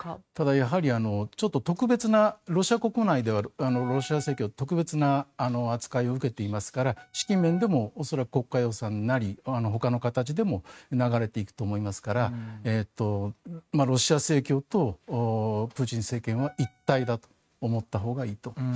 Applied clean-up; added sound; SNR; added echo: neural mask model RNNoise.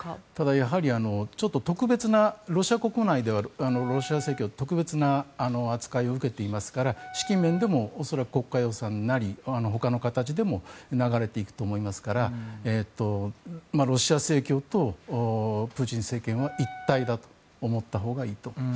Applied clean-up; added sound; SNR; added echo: none; Wind instrument, woodwind instrument; 16 dB; none.